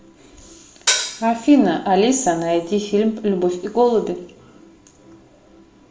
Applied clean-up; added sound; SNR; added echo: none; Hi-hat; 1 dB; reverberation time 0.5 s.